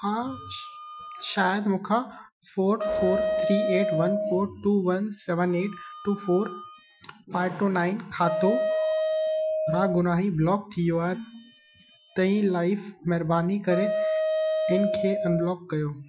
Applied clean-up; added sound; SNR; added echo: classical method Wiener filter.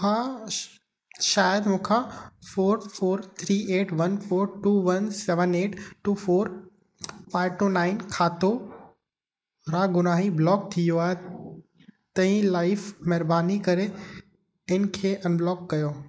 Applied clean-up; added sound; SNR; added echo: neural mask model Resemble Enhance denoiser.